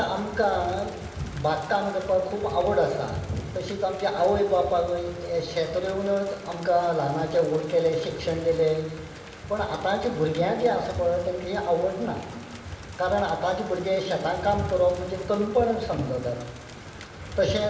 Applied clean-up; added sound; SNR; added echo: none; Rain; 19 dB; reverberation time 1.2 s.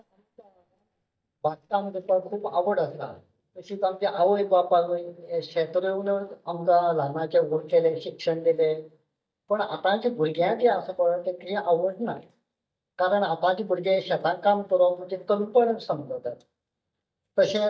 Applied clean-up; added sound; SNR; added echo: neural mask model DeepFilterNet 3.